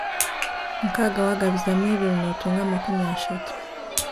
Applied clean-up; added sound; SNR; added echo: none; Crowd; 5 dB; none.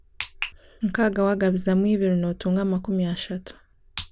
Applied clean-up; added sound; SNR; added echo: none; none; none; none.